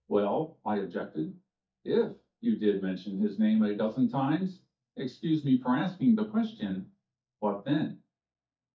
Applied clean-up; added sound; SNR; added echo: neural mask model DeepFilterNet 3.